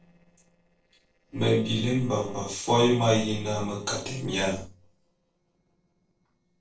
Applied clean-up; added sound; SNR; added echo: neural separator model SepFormer DNS4.